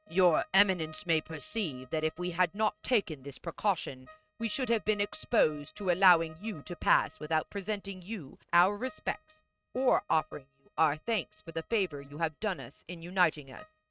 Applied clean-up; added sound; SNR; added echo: neural mask model RNNoise.